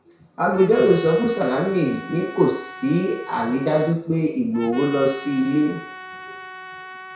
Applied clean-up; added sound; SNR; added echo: none; Trumpet; 16 dB; reverberation time 0.6 s.